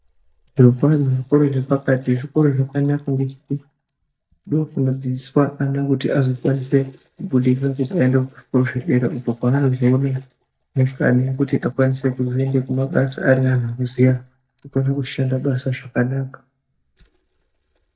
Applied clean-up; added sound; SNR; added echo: neural mask model DeepFilterNet 3.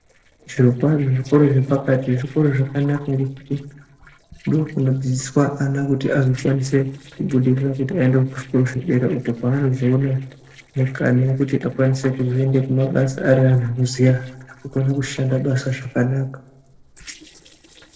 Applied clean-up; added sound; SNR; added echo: neural separator model SepFormer DNS4.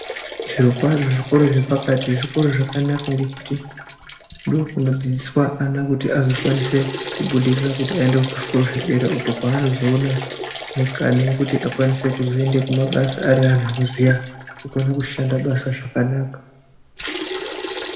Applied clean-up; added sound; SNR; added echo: none; Liquid; 11 dB; reverberation time 0.9 s.